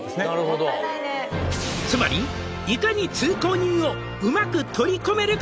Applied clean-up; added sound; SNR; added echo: none; none; none; none.